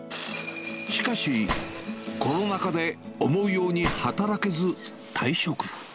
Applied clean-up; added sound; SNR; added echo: none; Gunshot, gunfire; 11 dB; none.